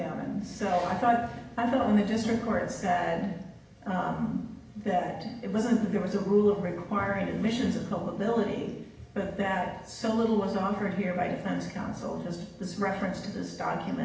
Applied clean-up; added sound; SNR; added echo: none; none; none; reverberation time 0.8 s.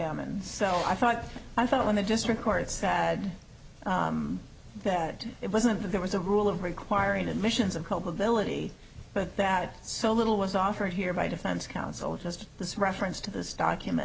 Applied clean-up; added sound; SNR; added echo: none; none; none; none.